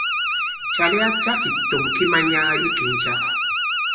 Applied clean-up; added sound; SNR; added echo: none; Alarm; -2 dB; reverberation time 0.6 s.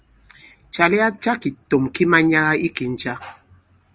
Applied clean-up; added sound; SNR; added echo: none; none; none; none.